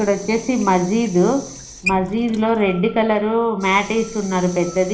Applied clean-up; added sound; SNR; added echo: none; Sink (filling or washing) / Water tap, faucet; 16 dB; reverberation time 0.4 s.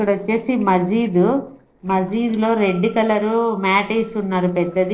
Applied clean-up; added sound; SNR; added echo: neural separator model SepFormer DNS4.